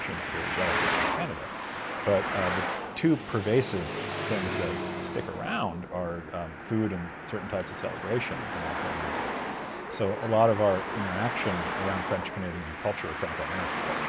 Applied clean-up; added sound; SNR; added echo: none; Traffic noise, roadway noise; 2 dB; none.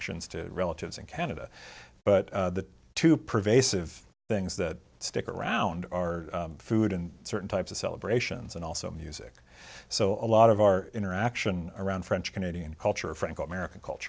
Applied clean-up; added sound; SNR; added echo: none; none; none; none.